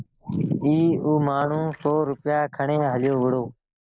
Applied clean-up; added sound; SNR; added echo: neural mask model Resemble Enhance denoiser.